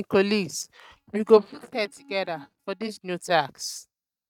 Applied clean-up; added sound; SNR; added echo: neural mask model DeepFilterNet 3.